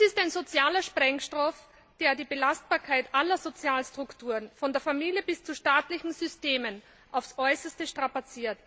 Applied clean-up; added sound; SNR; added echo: none; none; none; none.